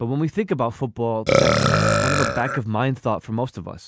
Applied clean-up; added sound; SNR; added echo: none; Burping, eructation; -3 dB; none.